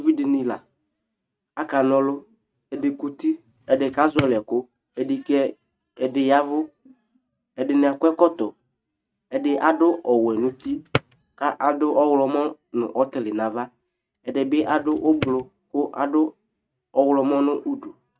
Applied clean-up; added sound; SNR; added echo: neural mask model RNNoise.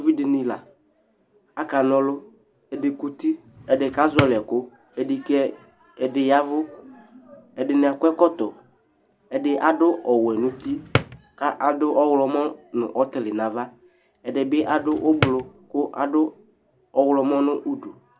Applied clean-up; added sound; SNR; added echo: none; Drawer open or close; 7 dB; none.